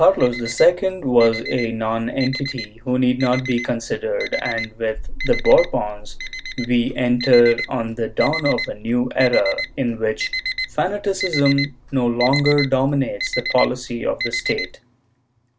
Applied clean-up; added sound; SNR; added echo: none; Alarm; 9 dB; none.